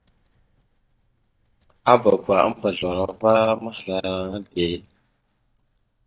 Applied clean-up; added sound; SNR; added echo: neural mask model DeepFilterNet 3.